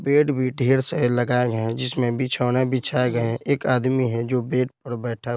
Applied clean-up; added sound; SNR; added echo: none; none; none; none.